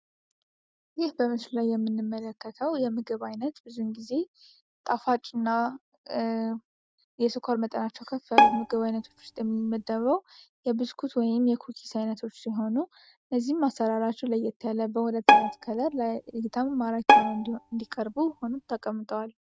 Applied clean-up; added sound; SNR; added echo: neural mask model RNNoise.